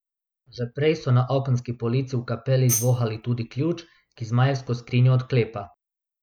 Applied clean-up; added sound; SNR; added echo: none; Tambourine; 9 dB; none.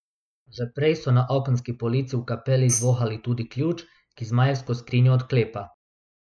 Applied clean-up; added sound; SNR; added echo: neural mask model Resemble Enhance denoiser.